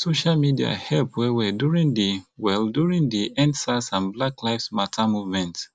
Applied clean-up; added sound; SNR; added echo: none; none; none; none.